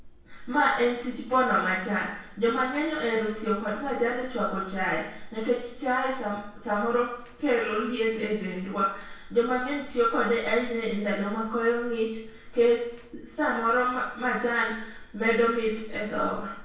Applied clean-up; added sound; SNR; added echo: none; Chewing, mastication; 16 dB; reverberation time 0.6 s.